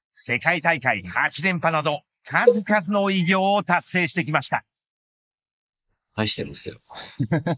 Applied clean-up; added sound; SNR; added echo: neural mask model Resemble Enhance denoiser.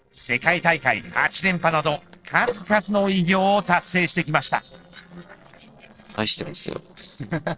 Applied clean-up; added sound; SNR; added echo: neural separator model SepFormer DNS4.